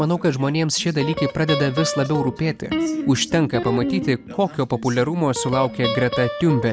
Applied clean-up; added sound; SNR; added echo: none; Guitar; 7 dB; none.